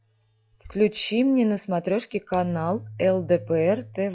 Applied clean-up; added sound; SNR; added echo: classical method log-MMSE.